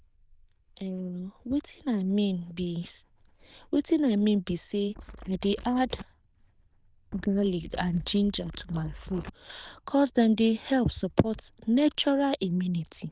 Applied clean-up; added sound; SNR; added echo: neural diffusion model UNIVERSE++.